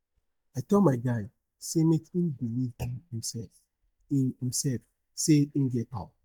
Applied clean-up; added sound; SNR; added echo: neural mask model DeepFilterNet 3.